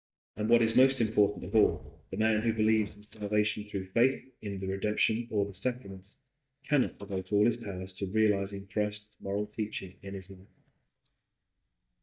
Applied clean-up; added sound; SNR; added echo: neural mask model DeepFilterNet 3.